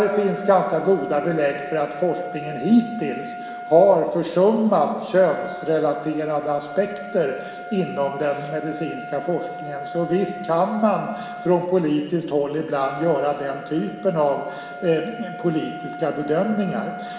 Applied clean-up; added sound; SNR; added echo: none; Trumpet; 13 dB; reverberation time 2.8 s.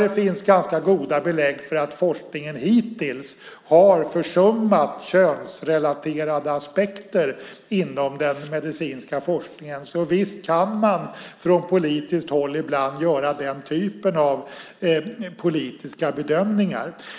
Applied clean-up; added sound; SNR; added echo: none; none; none; none.